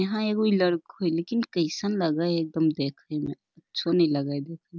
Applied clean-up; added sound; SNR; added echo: none; none; none; none.